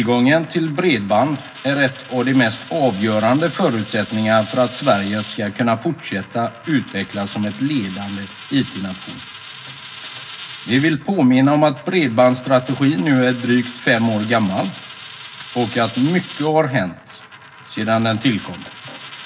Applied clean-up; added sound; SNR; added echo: none; Coin (dropping); 17 dB; reverberation time 0.4 s.